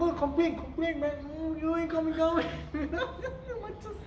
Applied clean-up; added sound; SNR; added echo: none; none; none; none.